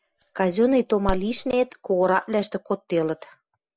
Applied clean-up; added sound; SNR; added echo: none; Crack; 10 dB; none.